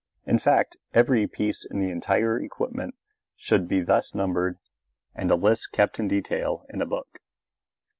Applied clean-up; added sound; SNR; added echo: none; none; none; none.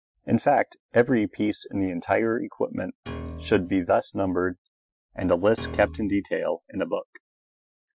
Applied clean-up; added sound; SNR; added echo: classical method Wiener filter.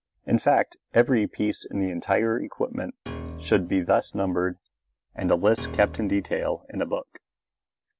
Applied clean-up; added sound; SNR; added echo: none; Piano; 13 dB; none.